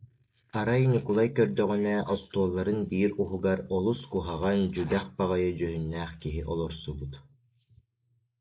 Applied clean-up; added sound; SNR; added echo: neural mask model Resemble Enhance denoiser.